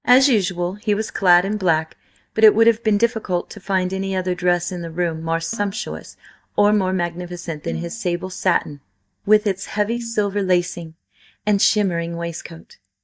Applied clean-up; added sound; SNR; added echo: neural mask model DeepFilterNet 3.